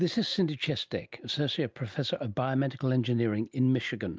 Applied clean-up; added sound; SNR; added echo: none; none; none; none.